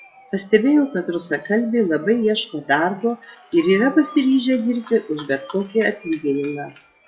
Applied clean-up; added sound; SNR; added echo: classical method WPE with log-MMSE.